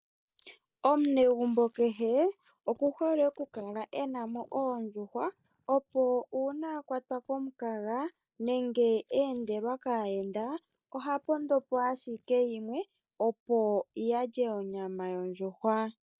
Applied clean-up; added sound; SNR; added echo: neural mask model DeepFilterNet 3.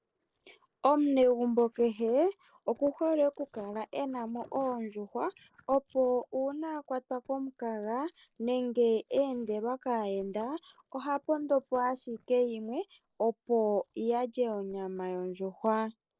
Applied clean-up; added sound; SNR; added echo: neural separator model SepFormer DNS4.